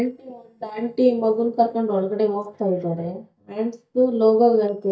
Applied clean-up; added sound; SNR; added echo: neural mask model DeepFilterNet 3.